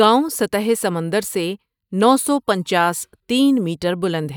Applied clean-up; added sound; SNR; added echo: neural mask model DeepFilterNet 3.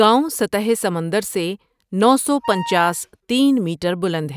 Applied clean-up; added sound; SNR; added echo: neural mask model RNNoise.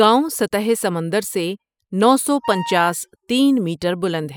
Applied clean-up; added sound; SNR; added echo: classical method spectral subtraction.